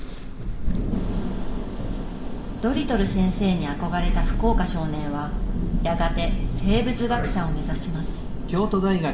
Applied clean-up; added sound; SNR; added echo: none; Thunder; -2 dB; reverberation time 1.8 s.